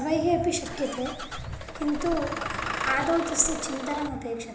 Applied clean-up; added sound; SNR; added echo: none; Engine starting / Bus; 6 dB; reverberation time 1.0 s.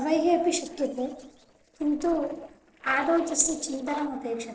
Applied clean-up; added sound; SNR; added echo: neural separator model SepFormer DNS4.